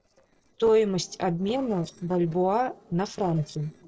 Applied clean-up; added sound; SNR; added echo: neural separator model SepFormer DNS4.